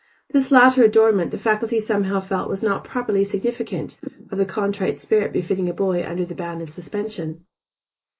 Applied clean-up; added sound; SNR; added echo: neural mask model Resemble Enhance denoiser.